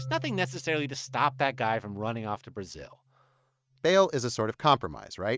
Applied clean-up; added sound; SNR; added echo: neural mask model RNNoise.